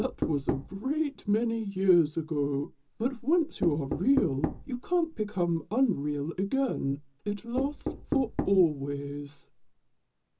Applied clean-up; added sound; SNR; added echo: none; Knock; 10 dB; reverberation time 0.2 s.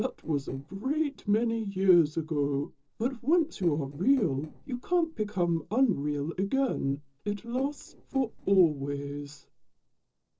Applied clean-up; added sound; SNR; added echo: neural separator model SepFormer DNS4.